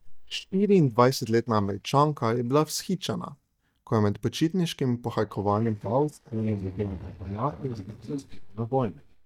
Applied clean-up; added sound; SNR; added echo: neural mask model DeepFilterNet 3.